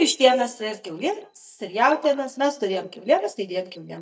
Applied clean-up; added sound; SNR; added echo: neural mask model DeepFilterNet 3.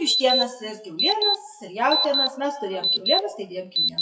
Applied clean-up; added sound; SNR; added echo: classical method WPE with log-MMSE.